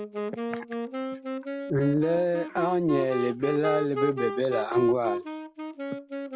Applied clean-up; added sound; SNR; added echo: none; Wind instrument, woodwind instrument; 4 dB; none.